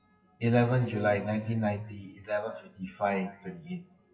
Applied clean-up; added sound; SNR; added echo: classical method WPE with log-MMSE.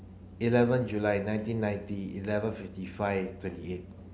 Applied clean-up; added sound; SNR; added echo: none; none; none; none.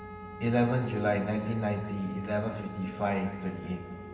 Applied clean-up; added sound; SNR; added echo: none; Wind instrument, woodwind instrument; 15 dB; reverberation time 2.5 s.